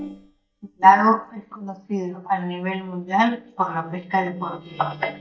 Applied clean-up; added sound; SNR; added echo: neural mask model DeepFilterNet 3.